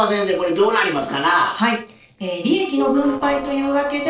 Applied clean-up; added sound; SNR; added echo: neural separator model SepFormer DNS4.